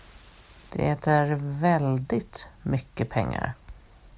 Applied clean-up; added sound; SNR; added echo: none; none; none; none.